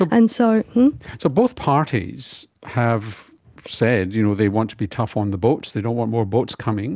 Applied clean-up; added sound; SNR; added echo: none; none; none; none.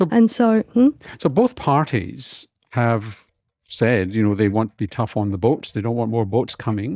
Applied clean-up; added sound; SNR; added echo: neural mask model DeepFilterNet 3.